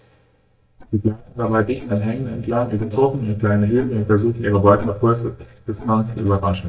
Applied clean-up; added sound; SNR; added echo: neural mask model DeepFilterNet 3.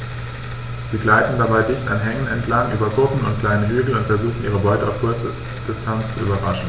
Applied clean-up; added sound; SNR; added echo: none; none; none; none.